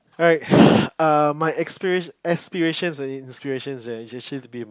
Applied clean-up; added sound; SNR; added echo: none; none; none; none.